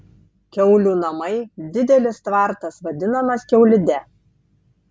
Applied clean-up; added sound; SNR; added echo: none; none; none; none.